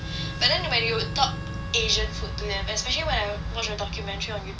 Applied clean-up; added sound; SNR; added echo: none; Harmonica; 18 dB; none.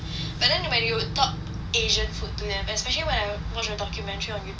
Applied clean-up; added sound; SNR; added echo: none; none; none; none.